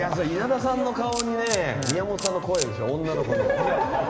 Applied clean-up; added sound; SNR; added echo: none; Camera; 11 dB; reverberation time 2.5 s.